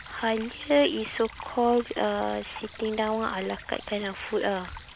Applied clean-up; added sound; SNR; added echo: none; Stream / Trickle, dribble; 17 dB; none.